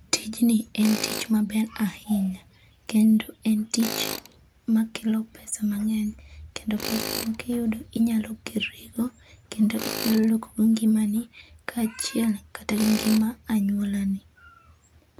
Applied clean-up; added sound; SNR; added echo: none; Tools; 13 dB; none.